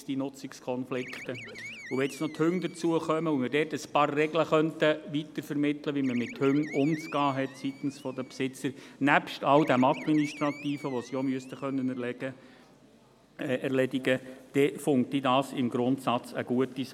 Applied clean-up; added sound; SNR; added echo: none; Animal; 18 dB; none.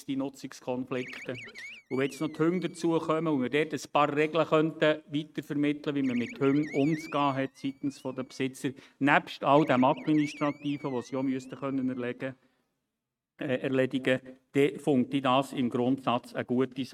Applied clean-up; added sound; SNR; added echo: neural mask model RNNoise.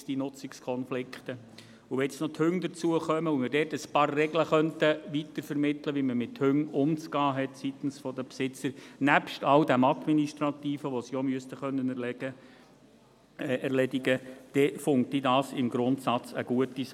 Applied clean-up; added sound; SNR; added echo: none; none; none; none.